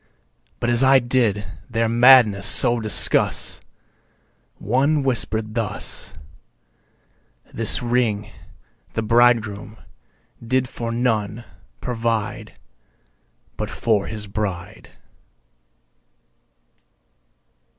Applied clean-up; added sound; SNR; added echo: none; none; none; none.